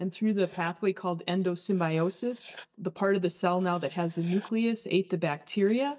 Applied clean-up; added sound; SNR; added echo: neural mask model DeepFilterNet 3.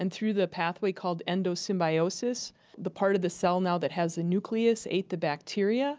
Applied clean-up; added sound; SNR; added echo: none; none; none; none.